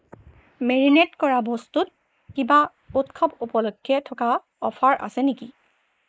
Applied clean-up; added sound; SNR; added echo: neural mask model Resemble Enhance denoiser.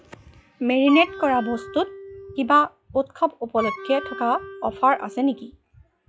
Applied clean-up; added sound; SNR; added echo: classical method log-MMSE.